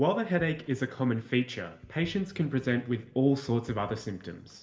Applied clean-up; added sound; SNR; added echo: none; none; none; reverberation time 1.7 s.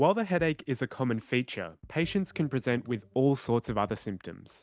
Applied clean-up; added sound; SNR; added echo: none; none; none; none.